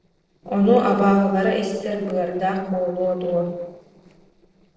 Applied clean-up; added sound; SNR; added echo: neural separator model SepFormer DNS4.